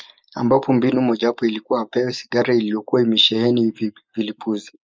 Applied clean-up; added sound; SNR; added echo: neural mask model Resemble Enhance denoiser.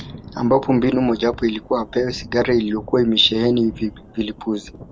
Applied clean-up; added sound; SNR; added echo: none; Thunder / Rain; 18 dB; none.